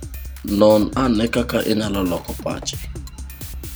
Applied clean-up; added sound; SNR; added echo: none; Drum kit; 12 dB; none.